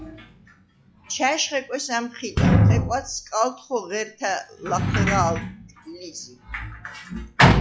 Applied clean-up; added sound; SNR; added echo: classical method log-MMSE.